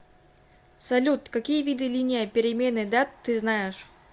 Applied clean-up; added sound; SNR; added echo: none; none; none; none.